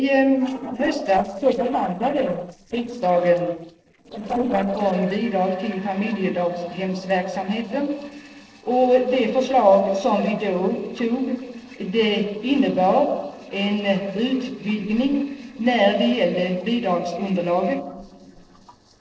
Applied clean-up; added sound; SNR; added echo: neural separator model SepFormer DNS4.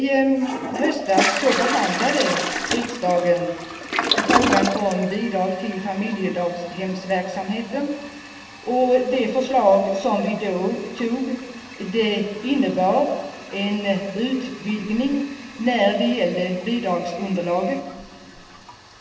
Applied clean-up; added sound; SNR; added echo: none; Toilet flush; 7 dB; reverberation time 2.6 s.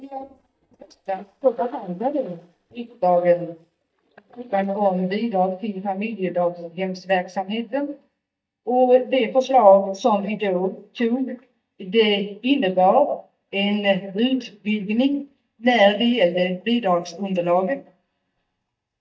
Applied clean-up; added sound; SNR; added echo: neural mask model DeepFilterNet 3.